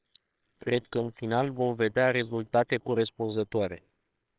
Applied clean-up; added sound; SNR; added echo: neural separator model SepFormer WHAMR!.